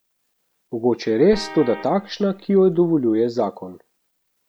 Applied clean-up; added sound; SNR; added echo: none; Vehicle horn, car horn, honking; 17 dB; none.